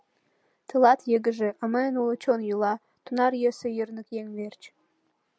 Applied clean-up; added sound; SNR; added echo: none; none; none; none.